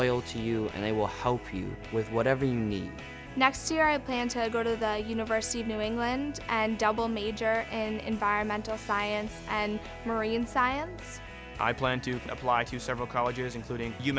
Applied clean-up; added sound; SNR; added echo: none; none; none; none.